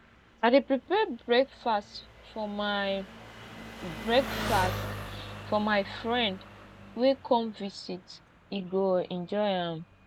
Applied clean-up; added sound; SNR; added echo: none; Engine; 12 dB; none.